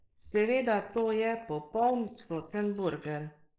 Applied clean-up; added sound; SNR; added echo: neural mask model Resemble Enhance denoiser.